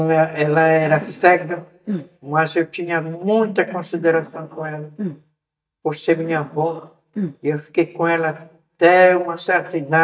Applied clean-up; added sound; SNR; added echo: neural mask model DeepFilterNet 3.